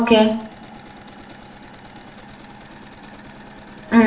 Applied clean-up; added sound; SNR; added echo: none; Engine / Mechanisms; 18 dB; reverberation time 0.5 s.